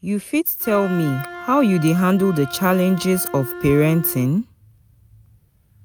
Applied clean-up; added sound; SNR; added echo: none; Wind instrument, woodwind instrument; 16 dB; none.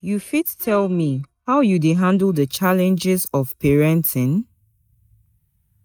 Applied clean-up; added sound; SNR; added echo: neural mask model DeepFilterNet 3.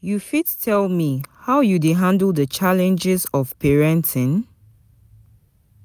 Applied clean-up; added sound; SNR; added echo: none; none; none; none.